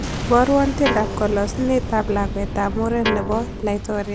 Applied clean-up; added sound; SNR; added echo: none; Boom + Guitar; 5 dB; none.